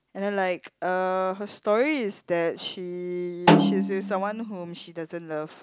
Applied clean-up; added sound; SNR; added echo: none; Snare drum; -3 dB; none.